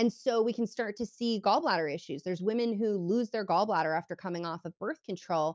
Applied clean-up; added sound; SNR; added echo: none; none; none; none.